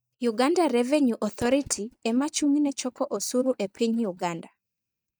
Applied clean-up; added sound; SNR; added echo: neural mask model DeepFilterNet 3.